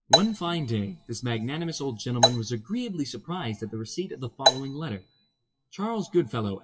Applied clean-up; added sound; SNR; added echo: classical method WPE with log-MMSE.